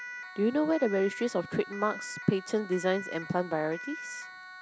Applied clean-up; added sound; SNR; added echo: none; Siren; 12 dB; none.